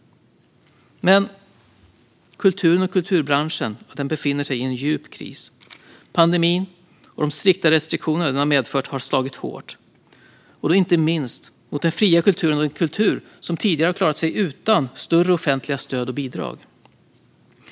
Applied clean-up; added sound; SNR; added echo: none; none; none; none.